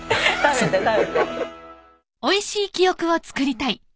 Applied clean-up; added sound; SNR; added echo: none; none; none; none.